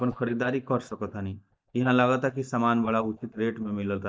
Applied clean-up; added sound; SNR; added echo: neural mask model DeepFilterNet 3.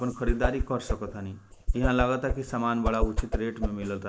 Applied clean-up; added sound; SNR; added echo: neural mask model Resemble Enhance denoiser.